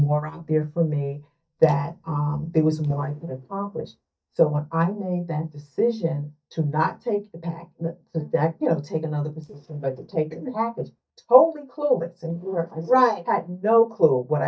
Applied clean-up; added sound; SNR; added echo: neural mask model DeepFilterNet 3.